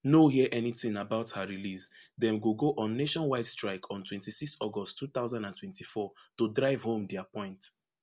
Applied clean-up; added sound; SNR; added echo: none; none; none; none.